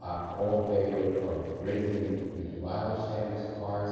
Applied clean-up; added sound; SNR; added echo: neural separator model SepFormer DNS4.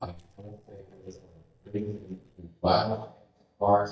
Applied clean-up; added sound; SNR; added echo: neural mask model DeepFilterNet 3.